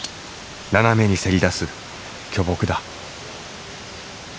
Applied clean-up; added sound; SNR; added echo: none; none; none; none.